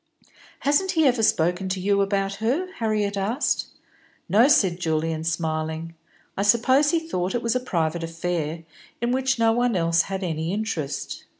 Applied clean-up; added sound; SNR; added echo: none; none; none; none.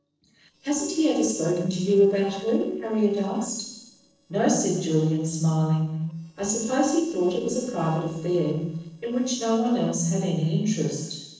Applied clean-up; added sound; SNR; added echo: neural separator model SepFormer DNS4.